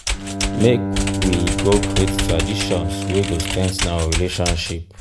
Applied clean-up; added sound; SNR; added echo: none; Bowed string instrument + Computer keyboard; 1 dB; none.